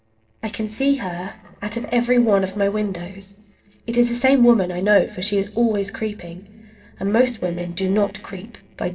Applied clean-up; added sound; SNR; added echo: neural separator model SepFormer DNS4.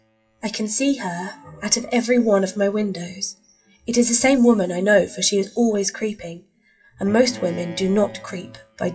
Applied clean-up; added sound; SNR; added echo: classical method WPE with log-MMSE.